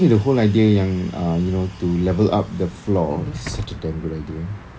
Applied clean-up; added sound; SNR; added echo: none; Bus + Wood / Tools; 17 dB; none.